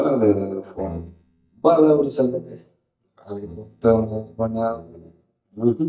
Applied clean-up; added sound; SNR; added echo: neural mask model DeepFilterNet 3.